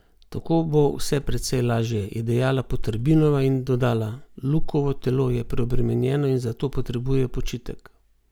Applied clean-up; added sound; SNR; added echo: none; Bird; 17 dB; none.